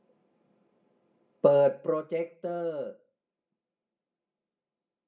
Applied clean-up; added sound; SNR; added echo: none; none; none; reverberation time 0.2 s.